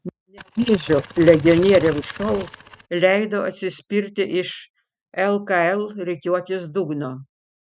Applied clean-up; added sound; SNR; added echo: neural mask model RNNoise.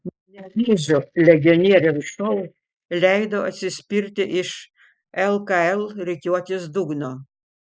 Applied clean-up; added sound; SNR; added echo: neural mask model Resemble Enhance denoiser.